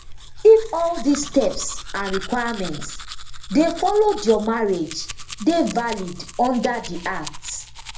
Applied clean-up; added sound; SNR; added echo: none; Domestic sounds, home sounds; 11 dB; reverberation time 0.3 s.